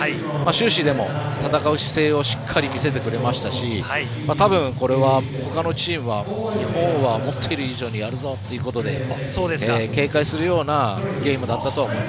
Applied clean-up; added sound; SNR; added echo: none; none; none; none.